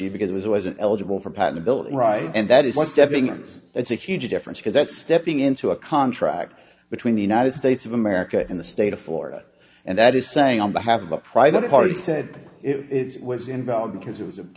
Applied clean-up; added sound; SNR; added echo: none; none; none; none.